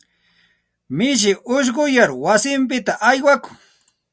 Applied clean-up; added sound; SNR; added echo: none; none; none; none.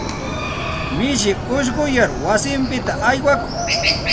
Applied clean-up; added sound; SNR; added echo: none; Chicken, rooster; 2 dB; none.